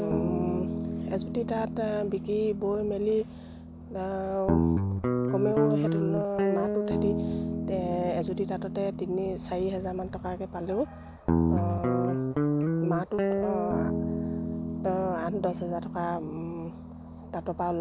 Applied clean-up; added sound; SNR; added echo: none; Guitar; -1 dB; none.